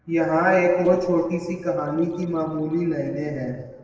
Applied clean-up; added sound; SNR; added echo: neural separator model SepFormer DNS4.